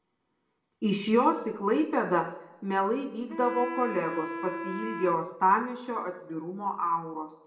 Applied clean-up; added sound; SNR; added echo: none; Wind instrument, woodwind instrument; 9 dB; reverberation time 0.7 s.